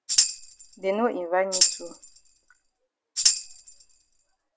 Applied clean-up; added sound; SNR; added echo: none; Tambourine; -4 dB; none.